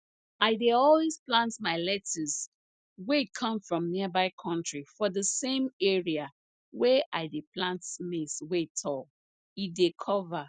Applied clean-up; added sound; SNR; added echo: none; none; none; none.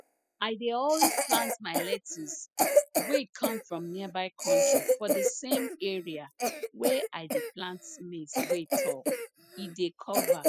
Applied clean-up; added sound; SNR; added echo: classical method spectral subtraction.